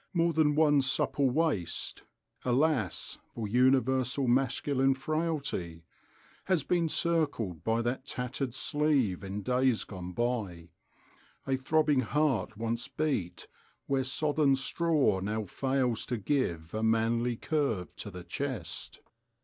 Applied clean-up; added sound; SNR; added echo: none; none; none; none.